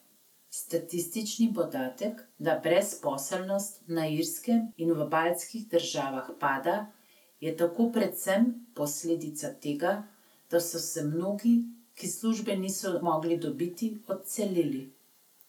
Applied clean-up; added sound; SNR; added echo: none; none; none; none.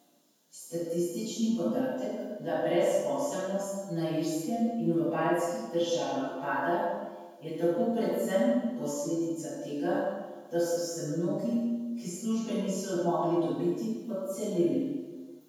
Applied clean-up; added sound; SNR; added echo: none; none; none; reverberation time 1.2 s.